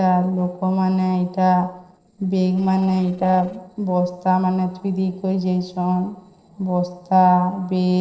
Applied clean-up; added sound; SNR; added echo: neural separator model SepFormer DNS4.